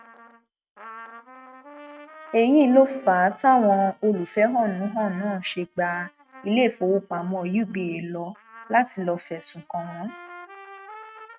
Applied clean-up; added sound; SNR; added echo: neural mask model RNNoise.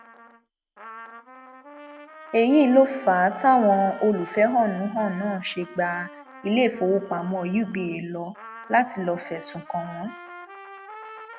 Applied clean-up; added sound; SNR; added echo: none; Trumpet; 19 dB; none.